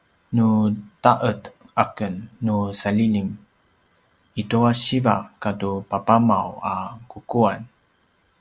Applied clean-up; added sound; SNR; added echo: none; none; none; none.